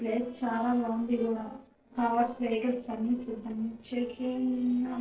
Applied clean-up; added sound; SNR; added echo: neural separator model SepFormer DNS4.